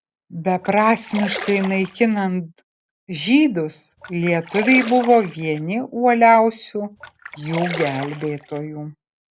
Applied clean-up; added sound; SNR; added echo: none; Splash, splatter; 14 dB; none.